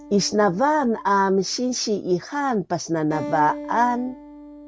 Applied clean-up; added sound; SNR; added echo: none; Acoustic guitar; 15 dB; none.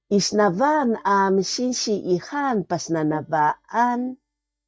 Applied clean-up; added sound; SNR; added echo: neural mask model DeepFilterNet 3.